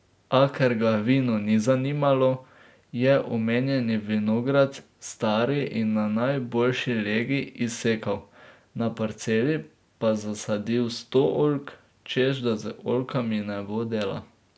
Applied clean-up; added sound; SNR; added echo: none; none; none; none.